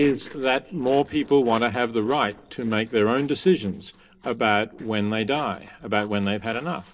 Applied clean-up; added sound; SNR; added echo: neural separator model SepFormer DNS4.